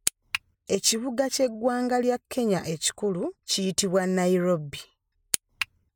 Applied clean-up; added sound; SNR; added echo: none; none; none; none.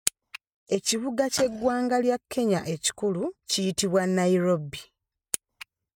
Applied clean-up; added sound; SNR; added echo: neural mask model RNNoise.